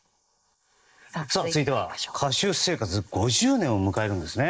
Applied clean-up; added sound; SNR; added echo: neural mask model Resemble Enhance denoiser.